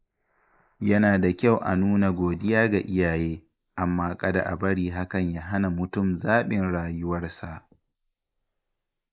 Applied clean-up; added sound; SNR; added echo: neural mask model Resemble Enhance denoiser.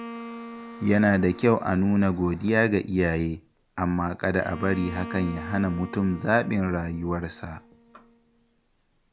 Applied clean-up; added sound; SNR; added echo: none; Bowed string instrument; 17 dB; none.